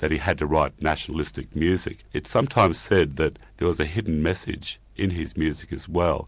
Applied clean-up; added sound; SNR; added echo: none; none; none; none.